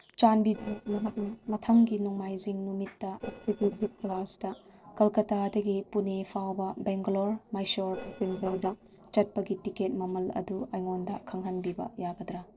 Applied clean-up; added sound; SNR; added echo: neural separator model SepFormer DNS4.